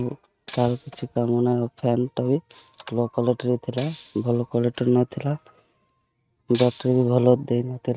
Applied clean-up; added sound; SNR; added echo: neural mask model RNNoise.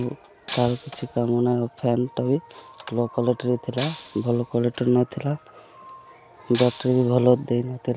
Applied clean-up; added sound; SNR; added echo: none; Shatter; 10 dB; none.